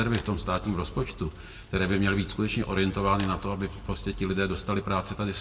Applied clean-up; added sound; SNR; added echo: none; Coin (dropping); 19 dB; reverberation time 1.2 s.